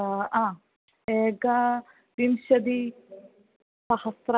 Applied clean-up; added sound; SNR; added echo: none; none; none; none.